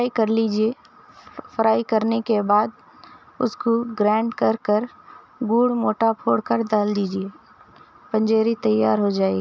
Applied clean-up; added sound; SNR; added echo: none; none; none; none.